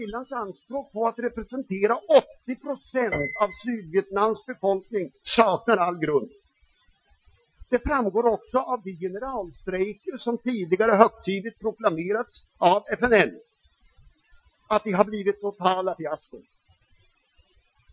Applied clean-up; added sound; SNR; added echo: classical method Wiener filter.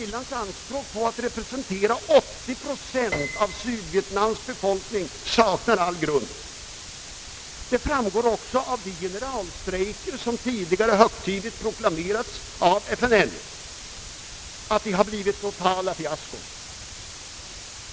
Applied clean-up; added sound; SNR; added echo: none; Piano; 13 dB; none.